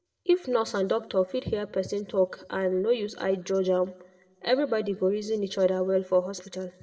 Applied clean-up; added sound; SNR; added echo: none; none; none; reverberation time 0.7 s.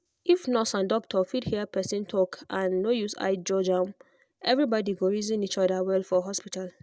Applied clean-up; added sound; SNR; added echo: none; none; none; none.